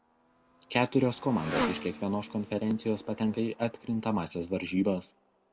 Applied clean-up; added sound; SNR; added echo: none; Motorcycle; 11 dB; none.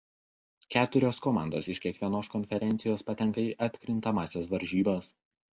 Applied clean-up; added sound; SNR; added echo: none; none; none; none.